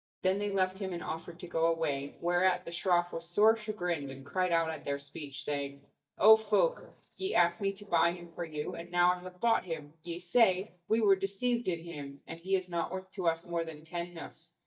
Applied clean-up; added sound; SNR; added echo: neural mask model DeepFilterNet 3.